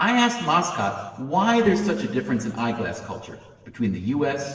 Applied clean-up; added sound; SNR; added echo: neural separator model SepFormer DNS4.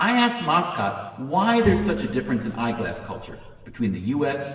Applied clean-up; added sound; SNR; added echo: none; Bowed string instrument; 6 dB; reverberation time 1.3 s.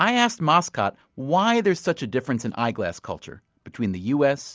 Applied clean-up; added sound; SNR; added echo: none; none; none; none.